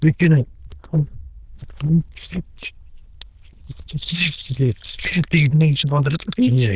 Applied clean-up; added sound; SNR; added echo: neural diffusion model UNIVERSE++.